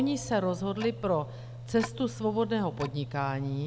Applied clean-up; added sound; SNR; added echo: none; Tick-tock; 11 dB; none.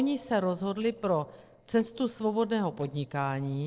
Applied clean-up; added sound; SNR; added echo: neural separator model SepFormer DNS4.